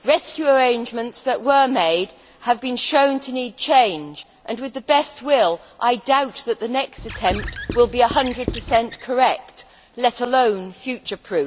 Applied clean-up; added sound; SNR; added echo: none; Squeak / Writing; 11 dB; none.